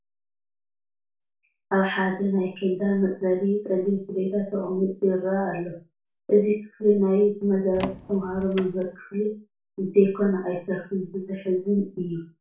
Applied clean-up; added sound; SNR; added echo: none; Door; 13 dB; reverberation time 0.3 s.